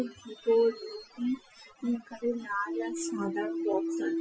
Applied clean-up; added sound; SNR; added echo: classical method Wiener filter.